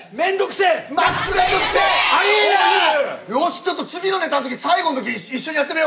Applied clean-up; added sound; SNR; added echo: none; Explosion; 20 dB; none.